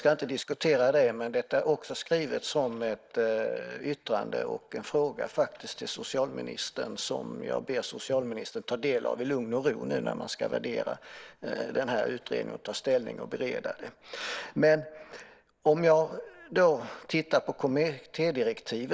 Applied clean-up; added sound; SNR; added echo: neural mask model Resemble Enhance denoiser.